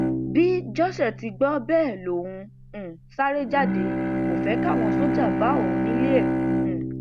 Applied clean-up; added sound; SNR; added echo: none; Bowed string instrument; 0 dB; none.